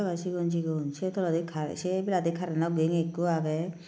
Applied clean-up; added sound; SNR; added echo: none; none; none; none.